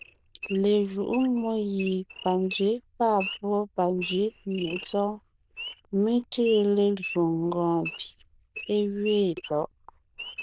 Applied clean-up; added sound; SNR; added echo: neural diffusion model UNIVERSE++.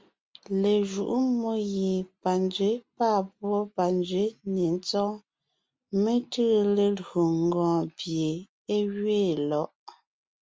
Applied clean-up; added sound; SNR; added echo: none; none; none; none.